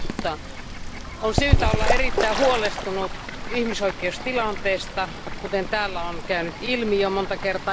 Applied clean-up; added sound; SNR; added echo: none; Bird / Fowl; 0 dB; none.